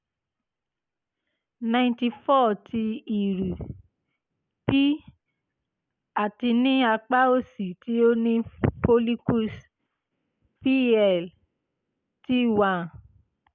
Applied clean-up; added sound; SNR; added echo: none; none; none; none.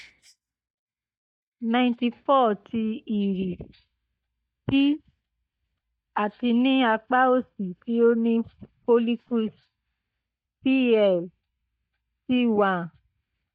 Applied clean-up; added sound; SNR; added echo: neural mask model DeepFilterNet 3.